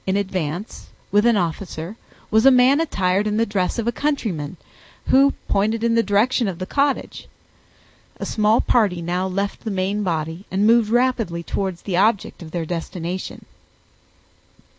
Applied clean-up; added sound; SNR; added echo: none; none; none; none.